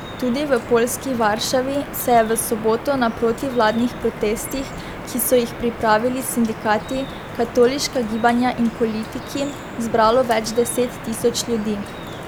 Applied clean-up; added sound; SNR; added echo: none; Drip; 11 dB; none.